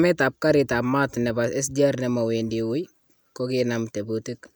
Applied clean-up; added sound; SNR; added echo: none; none; none; none.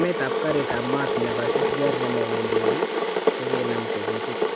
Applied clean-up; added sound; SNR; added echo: none; Boiling / Water; -4 dB; none.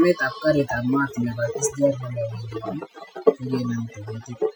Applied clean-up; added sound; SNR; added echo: classical method Wiener filter.